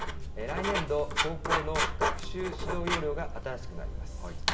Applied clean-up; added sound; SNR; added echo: none; Writing; -4 dB; reverberation time 2.5 s.